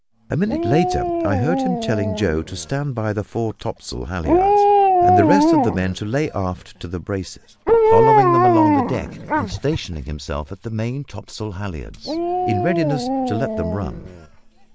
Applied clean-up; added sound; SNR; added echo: none; Dog; -4 dB; none.